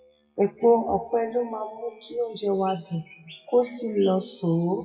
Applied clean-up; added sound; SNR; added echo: classical method WPE with log-MMSE.